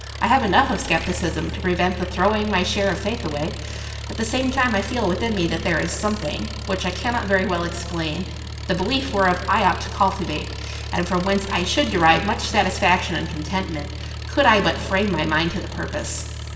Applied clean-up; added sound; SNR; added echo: none; Engine; 8 dB; reverberation time 1.1 s.